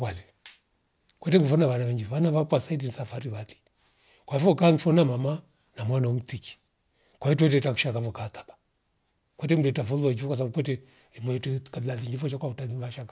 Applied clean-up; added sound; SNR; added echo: none; none; none; none.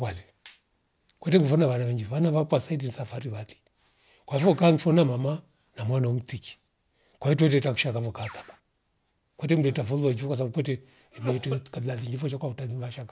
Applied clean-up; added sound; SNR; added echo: none; Cough + Bird; 16 dB; none.